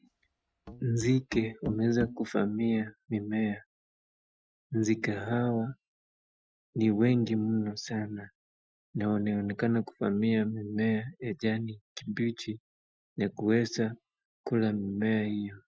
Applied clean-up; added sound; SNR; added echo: classical method Wiener filter.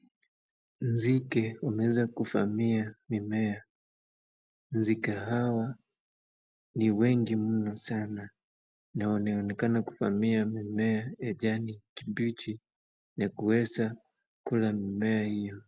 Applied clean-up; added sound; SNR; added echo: none; none; none; none.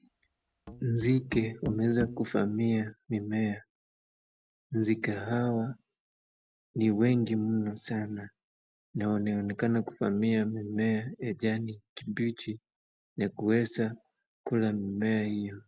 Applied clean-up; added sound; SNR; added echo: none; Musical instrument; 12 dB; none.